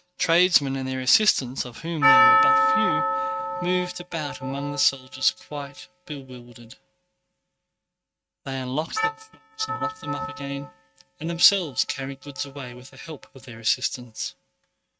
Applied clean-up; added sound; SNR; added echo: neural mask model RNNoise.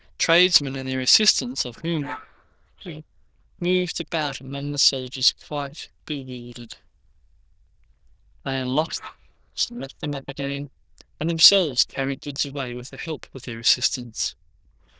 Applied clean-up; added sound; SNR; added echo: neural diffusion model UNIVERSE++.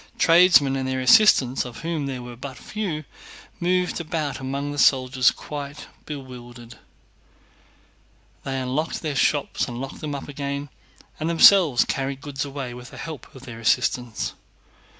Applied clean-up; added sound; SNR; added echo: none; none; none; none.